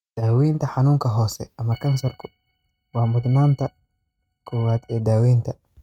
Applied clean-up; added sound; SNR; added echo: neural mask model RNNoise.